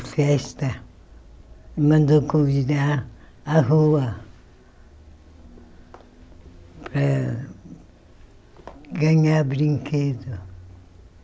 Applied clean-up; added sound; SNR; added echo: none; none; none; none.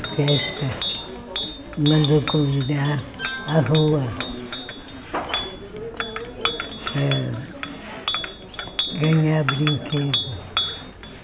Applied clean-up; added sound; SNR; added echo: none; Chink, clink; 5 dB; none.